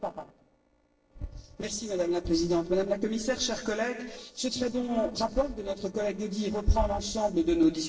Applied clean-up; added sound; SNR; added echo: neural separator model SepFormer DNS4.